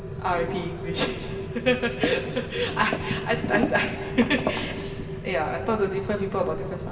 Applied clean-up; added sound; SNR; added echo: none; Rain; 7 dB; reverberation time 2.7 s.